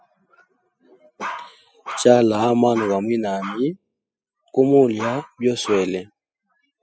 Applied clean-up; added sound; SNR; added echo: classical method spectral subtraction.